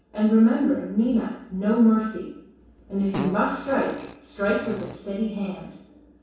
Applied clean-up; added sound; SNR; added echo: none; Fart; 13 dB; reverberation time 0.7 s.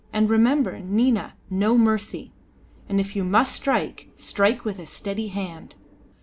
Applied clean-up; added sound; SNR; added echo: none; none; none; none.